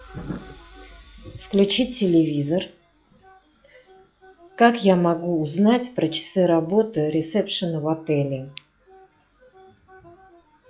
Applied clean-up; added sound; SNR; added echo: classical method log-MMSE.